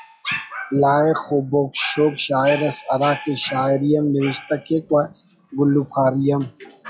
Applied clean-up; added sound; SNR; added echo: classical method log-MMSE.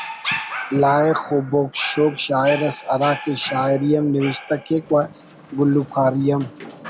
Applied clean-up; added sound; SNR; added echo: none; Dog; 12 dB; none.